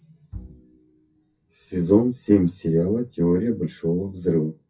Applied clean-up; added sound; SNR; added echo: classical method WPE with log-MMSE.